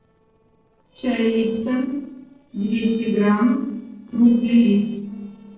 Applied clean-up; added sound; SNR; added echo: neural separator model SepFormer DNS4.